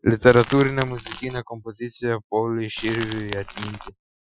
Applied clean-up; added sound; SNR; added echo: classical method Wiener filter.